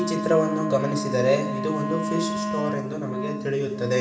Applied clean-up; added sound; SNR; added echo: none; Wind instrument, woodwind instrument; 4 dB; reverberation time 1.1 s.